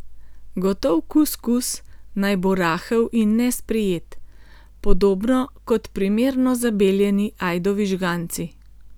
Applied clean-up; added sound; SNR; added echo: none; none; none; none.